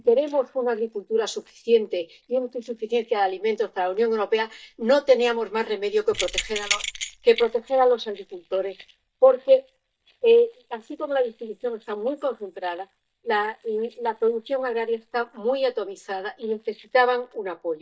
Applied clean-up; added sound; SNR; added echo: neural mask model DeepFilterNet 3.